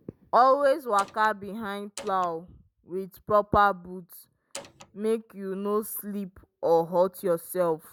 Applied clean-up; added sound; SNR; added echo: none; Door; 17 dB; none.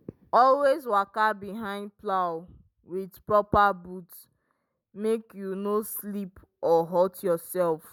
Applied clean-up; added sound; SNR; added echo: none; none; none; none.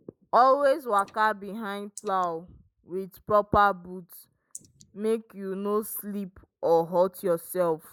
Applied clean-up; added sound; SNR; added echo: neural mask model Resemble Enhance denoiser.